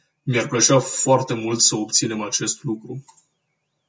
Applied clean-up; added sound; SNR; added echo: none; none; none; none.